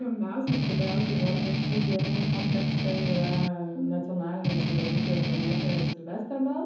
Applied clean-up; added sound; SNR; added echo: none; Strum; -4 dB; reverberation time 0.7 s.